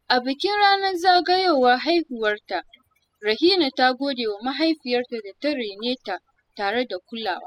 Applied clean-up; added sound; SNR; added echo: classical method spectral subtraction.